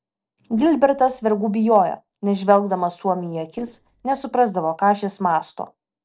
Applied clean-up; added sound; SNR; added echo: neural separator model SepFormer DNS4.